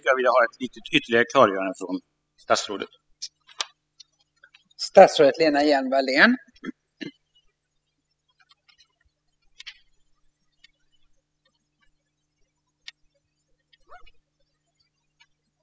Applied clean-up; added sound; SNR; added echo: classical method spectral subtraction.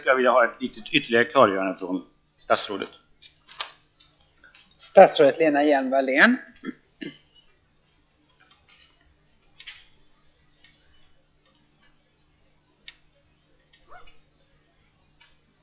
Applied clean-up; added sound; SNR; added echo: classical method log-MMSE.